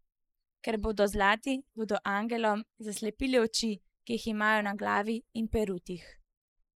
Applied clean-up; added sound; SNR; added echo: neural mask model Resemble Enhance denoiser.